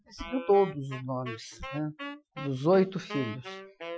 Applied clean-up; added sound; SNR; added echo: classical method Wiener filter.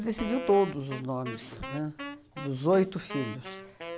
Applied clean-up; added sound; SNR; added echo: none; Wind instrument, woodwind instrument; 11 dB; none.